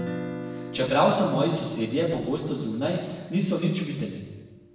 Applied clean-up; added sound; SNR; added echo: none; Guitar; 12 dB; reverberation time 1.2 s.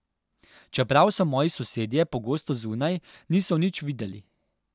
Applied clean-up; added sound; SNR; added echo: none; none; none; none.